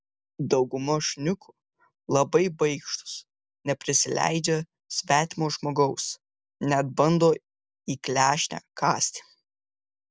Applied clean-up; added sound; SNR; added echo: none; none; none; none.